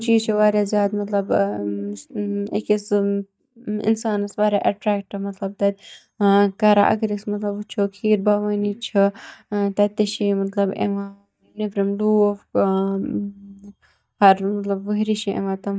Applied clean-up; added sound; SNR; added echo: neural mask model DeepFilterNet 3.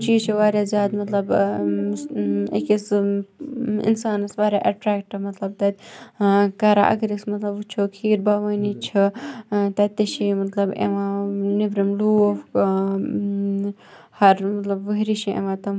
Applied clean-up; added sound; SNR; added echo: none; none; none; none.